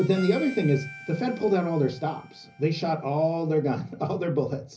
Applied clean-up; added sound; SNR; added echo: none; Harmonica; 20 dB; reverberation time 0.5 s.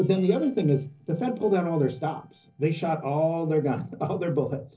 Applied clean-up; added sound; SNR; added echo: neural separator model SepFormer DNS4.